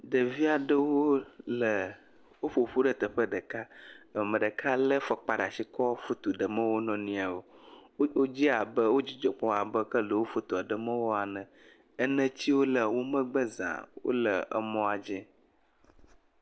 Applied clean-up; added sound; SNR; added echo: none; none; none; none.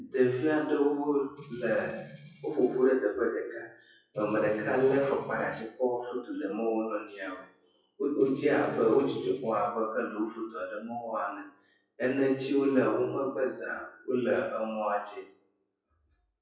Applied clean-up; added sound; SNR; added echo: classical method WPE with log-MMSE.